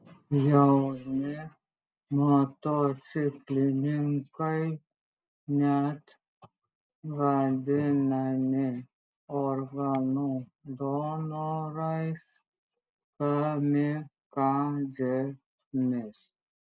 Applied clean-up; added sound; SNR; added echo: none; none; none; none.